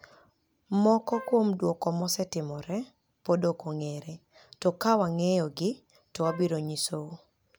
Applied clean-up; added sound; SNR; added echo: none; Wind instrument, woodwind instrument; 16 dB; none.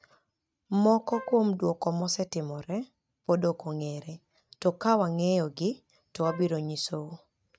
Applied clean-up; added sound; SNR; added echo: neural mask model RNNoise.